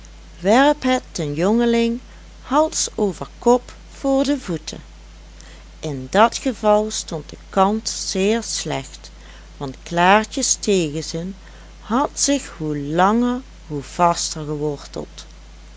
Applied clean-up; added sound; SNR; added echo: none; none; none; none.